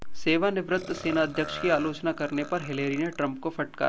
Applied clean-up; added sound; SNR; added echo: none; Burping, eructation; 14 dB; none.